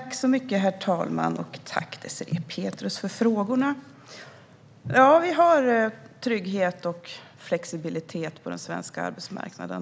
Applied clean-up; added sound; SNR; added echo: none; none; none; none.